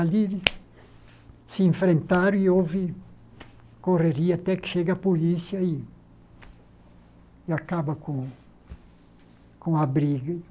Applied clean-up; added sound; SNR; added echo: none; none; none; none.